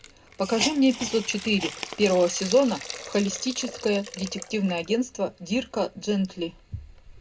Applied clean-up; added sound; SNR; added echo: none; Hiss; 12 dB; reverberation time 0.2 s.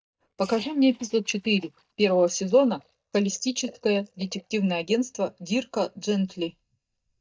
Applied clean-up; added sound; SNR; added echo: neural mask model DeepFilterNet 3.